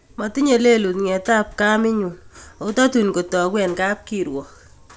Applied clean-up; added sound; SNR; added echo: none; none; none; none.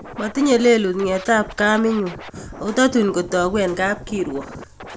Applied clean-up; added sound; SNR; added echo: none; Scratching (performance technique); 17 dB; none.